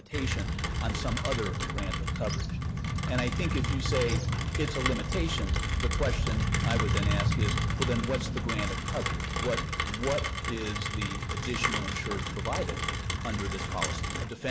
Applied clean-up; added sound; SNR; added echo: none; Rain; -5 dB; none.